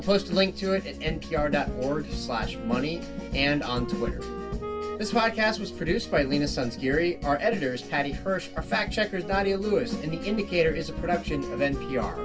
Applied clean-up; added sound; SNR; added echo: none; Wind instrument, woodwind instrument; 13 dB; reverberation time 0.2 s.